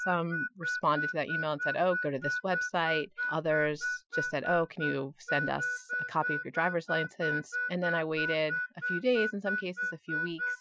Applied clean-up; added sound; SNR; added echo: classical method Wiener filter.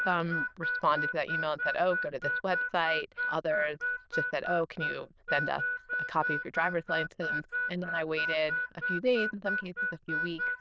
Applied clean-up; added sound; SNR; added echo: neural diffusion model UNIVERSE++.